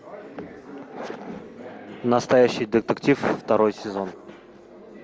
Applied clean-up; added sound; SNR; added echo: none; none; none; none.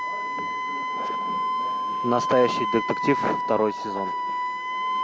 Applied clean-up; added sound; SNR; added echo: none; Wind instrument, woodwind instrument; -1 dB; none.